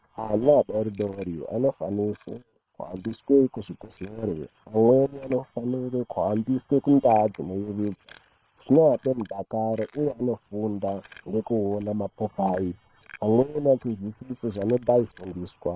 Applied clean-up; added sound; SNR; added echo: neural separator model SepFormer WHAM!.